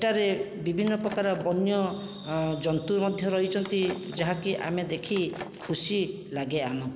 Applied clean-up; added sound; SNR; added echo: none; Shatter; 17 dB; none.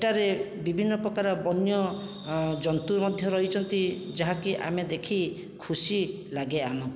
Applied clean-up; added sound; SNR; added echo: none; none; none; none.